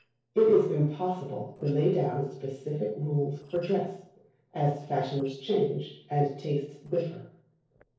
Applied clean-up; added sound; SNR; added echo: neural separator model SepFormer DNS4.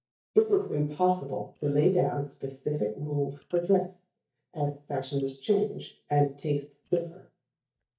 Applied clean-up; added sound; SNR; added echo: neural mask model DeepFilterNet 3.